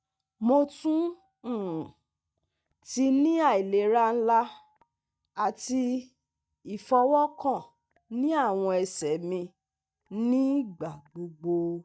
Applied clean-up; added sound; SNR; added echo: neural mask model DeepFilterNet 3.